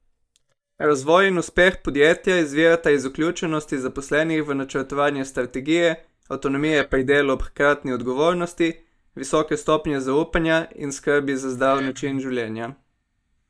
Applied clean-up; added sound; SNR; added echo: neural mask model DeepFilterNet 3.